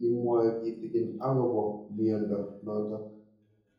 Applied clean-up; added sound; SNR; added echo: none; none; none; reverberation time 0.7 s.